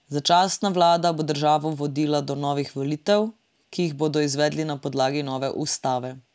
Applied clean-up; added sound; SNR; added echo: none; none; none; none.